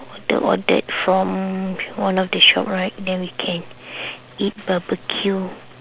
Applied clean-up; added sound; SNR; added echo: none; none; none; none.